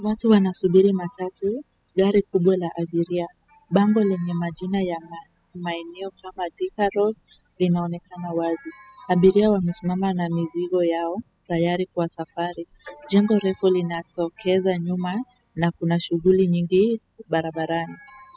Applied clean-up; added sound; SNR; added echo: classical method spectral subtraction.